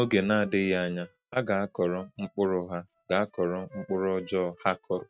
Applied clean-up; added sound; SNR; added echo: neural mask model RNNoise.